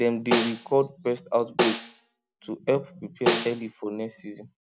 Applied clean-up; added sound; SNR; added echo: none; Snare drum; 1 dB; none.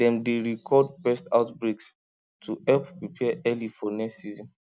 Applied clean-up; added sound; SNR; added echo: none; none; none; none.